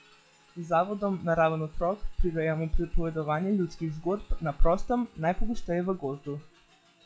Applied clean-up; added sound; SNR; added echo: classical method log-MMSE.